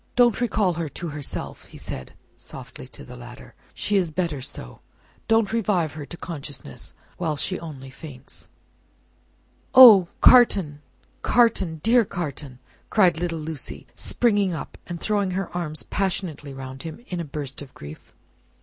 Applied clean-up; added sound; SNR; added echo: none; none; none; none.